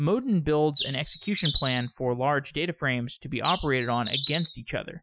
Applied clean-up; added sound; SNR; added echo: classical method Wiener filter.